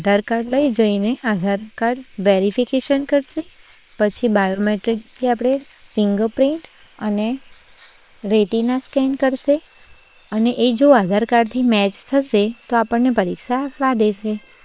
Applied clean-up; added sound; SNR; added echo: neural separator model SepFormer WHAM!.